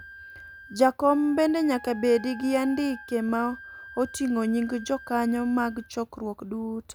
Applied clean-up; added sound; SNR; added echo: none; Wind instrument, woodwind instrument + Wind instrument, woodwind instrument; 19 dB; none.